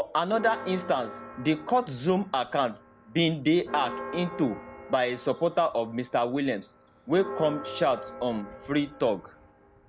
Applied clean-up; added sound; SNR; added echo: none; Church bell; 14 dB; none.